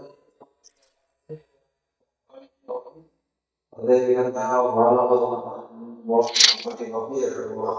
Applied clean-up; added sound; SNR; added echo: neural mask model DeepFilterNet 3.